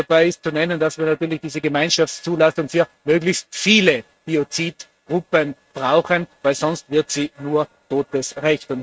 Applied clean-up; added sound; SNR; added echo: neural mask model RNNoise.